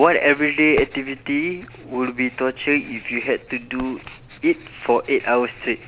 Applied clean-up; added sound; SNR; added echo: none; Writing; 19 dB; none.